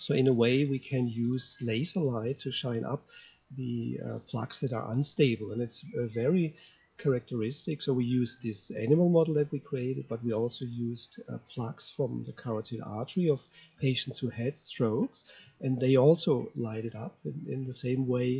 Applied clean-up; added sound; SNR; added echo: classical method WPE with log-MMSE.